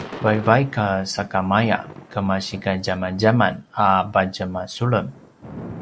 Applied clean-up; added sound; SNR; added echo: none; Thunder / Rain; 18 dB; none.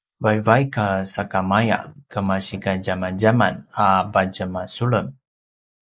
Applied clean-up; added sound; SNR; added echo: neural mask model Resemble Enhance denoiser.